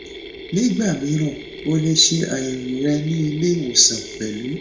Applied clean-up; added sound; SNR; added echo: none; Mechanisms; 14 dB; reverberation time 0.6 s.